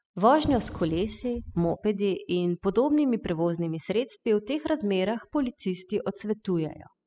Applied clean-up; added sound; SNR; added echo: classical method spectral subtraction.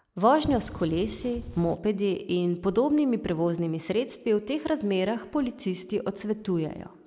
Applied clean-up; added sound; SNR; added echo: none; Wind; 12 dB; none.